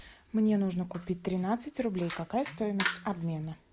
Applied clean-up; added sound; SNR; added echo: none; Telephone; 19 dB; none.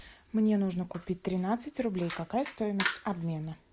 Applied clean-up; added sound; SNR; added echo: none; none; none; none.